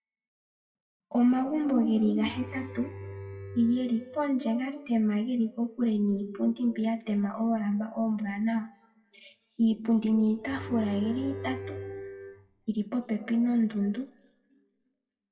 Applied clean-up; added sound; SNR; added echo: classical method WPE with log-MMSE.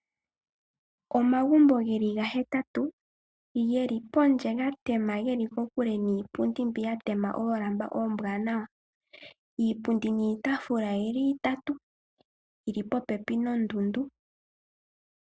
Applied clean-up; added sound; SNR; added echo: none; none; none; none.